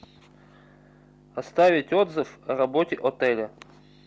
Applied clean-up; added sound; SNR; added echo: none; none; none; none.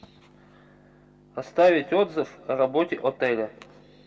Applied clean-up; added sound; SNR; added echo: none; none; none; reverberation time 1.5 s.